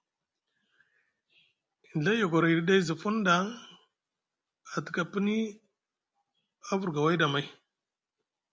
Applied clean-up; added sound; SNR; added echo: none; none; none; none.